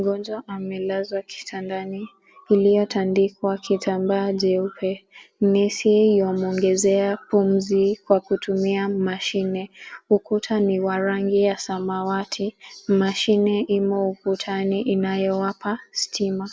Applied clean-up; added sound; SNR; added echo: none; none; none; none.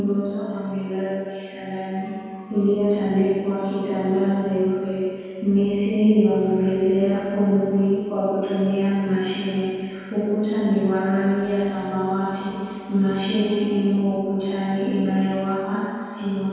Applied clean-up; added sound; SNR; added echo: none; none; none; reverberation time 2.1 s.